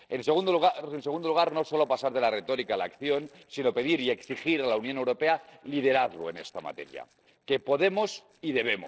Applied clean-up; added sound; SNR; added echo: neural separator model SepFormer DNS4.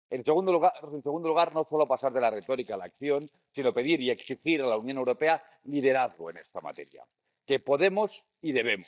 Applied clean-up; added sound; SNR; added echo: neural mask model DeepFilterNet 3.